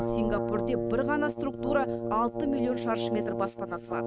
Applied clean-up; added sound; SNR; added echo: neural mask model RNNoise.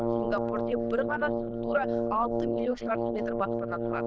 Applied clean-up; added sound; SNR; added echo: neural diffusion model UNIVERSE++.